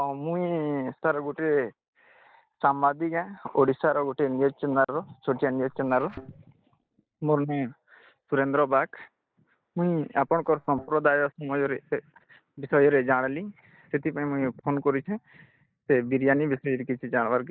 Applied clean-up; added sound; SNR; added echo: neural mask model DeepFilterNet 3.